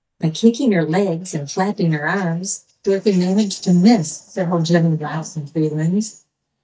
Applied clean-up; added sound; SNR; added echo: neural mask model DeepFilterNet 3.